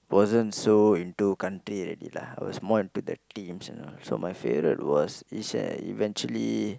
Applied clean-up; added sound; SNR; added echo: none; none; none; none.